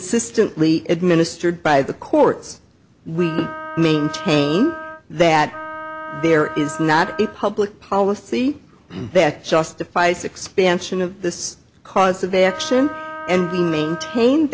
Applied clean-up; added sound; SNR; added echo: none; Wind instrument, woodwind instrument; 12 dB; none.